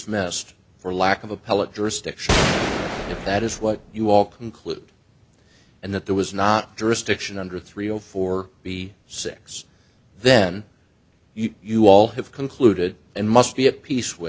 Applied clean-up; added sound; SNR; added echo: none; Gunshot, gunfire; 1 dB; none.